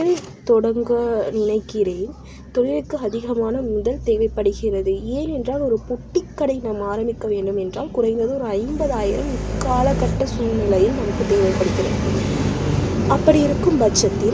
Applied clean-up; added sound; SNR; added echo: none; none; none; none.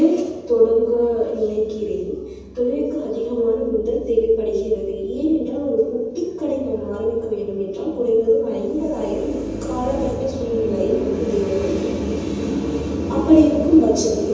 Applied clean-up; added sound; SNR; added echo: none; none; none; reverberation time 1.1 s.